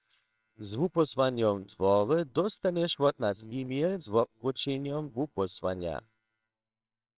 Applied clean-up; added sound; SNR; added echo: neural separator model SepFormer WHAMR!.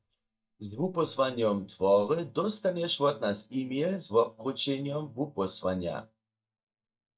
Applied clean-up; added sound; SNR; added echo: neural mask model DeepFilterNet 3.